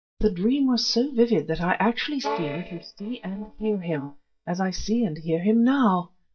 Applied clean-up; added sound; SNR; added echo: neural mask model DeepFilterNet 3.